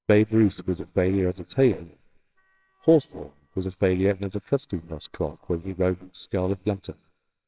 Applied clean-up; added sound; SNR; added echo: neural separator model SepFormer WHAMR!.